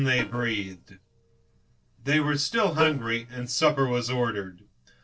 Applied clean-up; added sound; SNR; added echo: neural separator model SepFormer DNS4.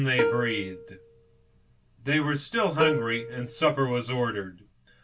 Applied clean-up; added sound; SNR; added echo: none; Plucked string instrument; 4 dB; reverberation time 0.1 s.